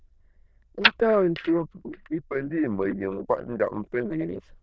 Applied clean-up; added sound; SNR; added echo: neural diffusion model UNIVERSE++.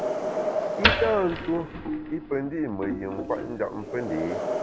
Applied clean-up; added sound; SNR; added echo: none; Wind + Wood; -1 dB; none.